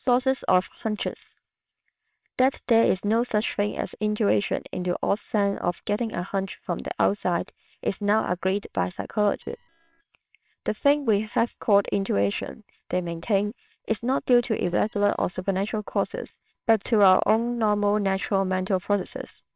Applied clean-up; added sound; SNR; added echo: neural separator model SepFormer WHAMR!.